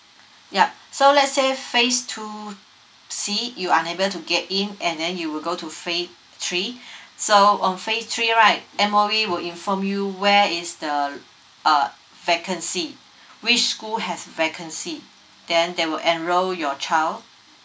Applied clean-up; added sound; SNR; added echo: none; none; none; none.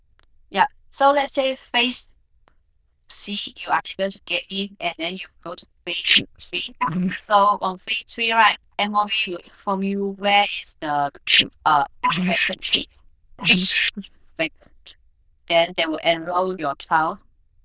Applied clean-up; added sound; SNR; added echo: neural diffusion model UNIVERSE++.